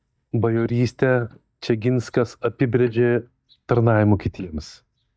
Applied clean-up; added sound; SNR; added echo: neural mask model DeepFilterNet 3.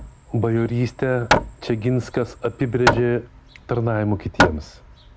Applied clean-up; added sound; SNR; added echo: none; Hammer; 3 dB; none.